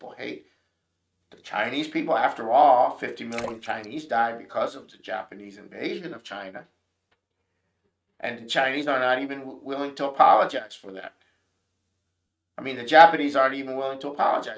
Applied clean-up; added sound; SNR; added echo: neural mask model RNNoise.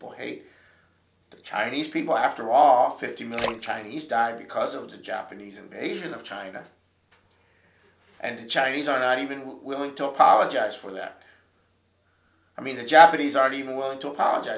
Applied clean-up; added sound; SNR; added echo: none; Splash, splatter; 12 dB; none.